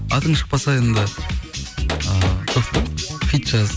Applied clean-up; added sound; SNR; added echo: none; Gunshot, gunfire; 13 dB; none.